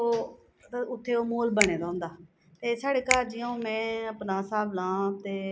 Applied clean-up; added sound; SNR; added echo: none; Finger snapping; 5 dB; none.